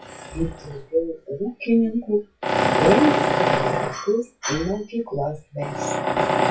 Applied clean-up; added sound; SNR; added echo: classical method WPE with log-MMSE.